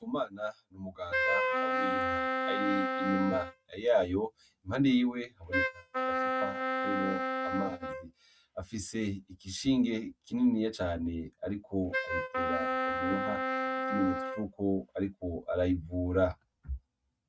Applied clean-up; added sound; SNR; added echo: neural mask model RNNoise.